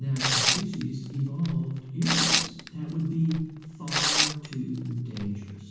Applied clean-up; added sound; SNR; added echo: none; Tearing; 0 dB; reverberation time 1.2 s.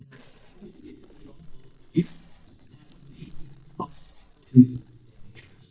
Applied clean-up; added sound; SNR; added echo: neural mask model DeepFilterNet 3.